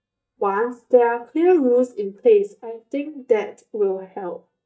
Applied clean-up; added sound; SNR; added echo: neural mask model DeepFilterNet 3.